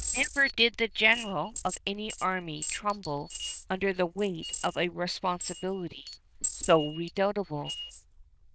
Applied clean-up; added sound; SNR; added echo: neural diffusion model UNIVERSE++.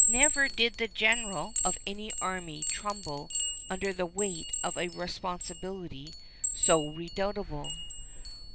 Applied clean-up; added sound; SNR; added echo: none; Chime; -1 dB; none.